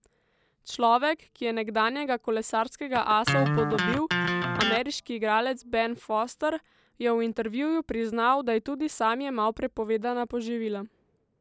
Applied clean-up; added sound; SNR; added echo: none; Electric guitar; 1 dB; none.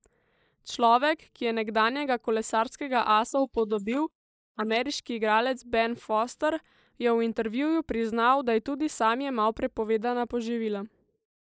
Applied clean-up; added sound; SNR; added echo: neural mask model Resemble Enhance denoiser.